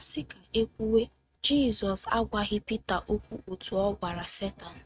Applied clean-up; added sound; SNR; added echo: neural mask model RNNoise.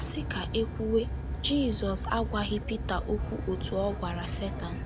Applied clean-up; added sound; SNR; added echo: none; Aircraft; 3 dB; none.